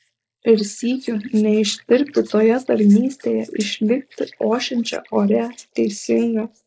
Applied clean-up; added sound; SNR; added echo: neural mask model Resemble Enhance denoiser.